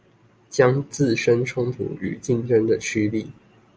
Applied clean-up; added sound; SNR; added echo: none; none; none; none.